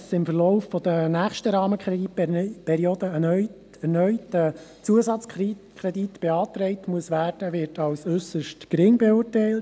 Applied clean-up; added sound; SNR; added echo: none; none; none; none.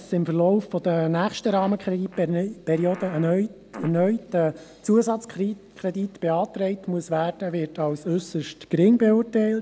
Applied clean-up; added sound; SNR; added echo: none; Fart; 20 dB; none.